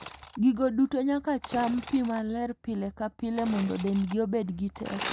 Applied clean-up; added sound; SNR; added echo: none; Sawing / Engine; 11 dB; none.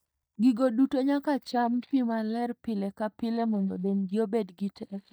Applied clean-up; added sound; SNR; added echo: neural mask model DeepFilterNet 3.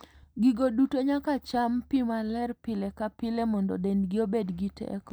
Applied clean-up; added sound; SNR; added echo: none; none; none; none.